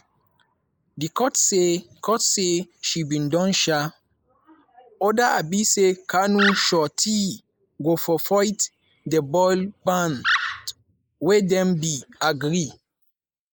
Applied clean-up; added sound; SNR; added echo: neural mask model Resemble Enhance denoiser.